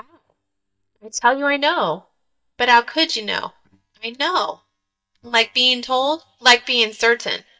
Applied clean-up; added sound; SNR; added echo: neural mask model DeepFilterNet 3.